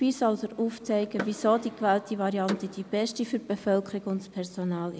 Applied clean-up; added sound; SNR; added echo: none; Door / Car; 15 dB; none.